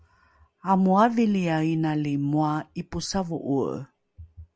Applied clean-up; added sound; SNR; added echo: none; none; none; none.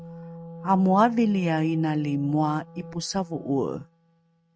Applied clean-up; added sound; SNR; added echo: neural mask model RNNoise.